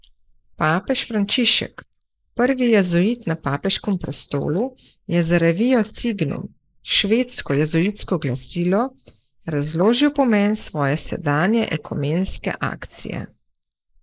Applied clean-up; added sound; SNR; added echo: neural mask model Resemble Enhance denoiser.